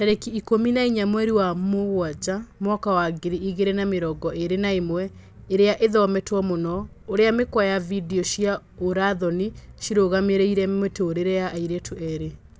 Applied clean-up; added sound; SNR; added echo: none; none; none; none.